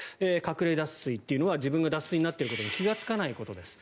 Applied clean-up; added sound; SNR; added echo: none; none; none; none.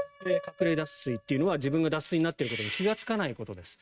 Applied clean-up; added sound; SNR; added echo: neural mask model RNNoise.